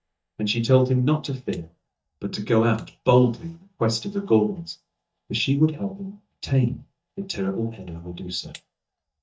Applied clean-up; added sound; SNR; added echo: neural mask model DeepFilterNet 3.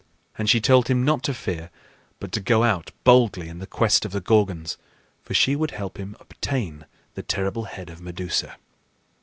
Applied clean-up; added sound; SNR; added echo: none; none; none; none.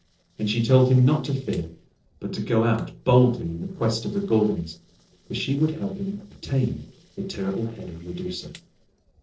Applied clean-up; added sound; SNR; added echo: neural separator model SepFormer DNS4.